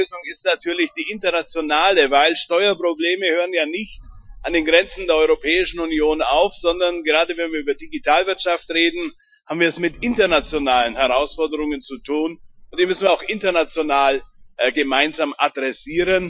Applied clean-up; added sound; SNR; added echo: classical method Wiener filter.